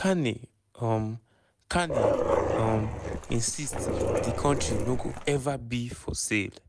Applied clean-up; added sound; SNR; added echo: none; Dog; -1 dB; none.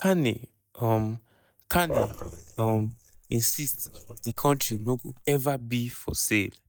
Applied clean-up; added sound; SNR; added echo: neural mask model DeepFilterNet 3.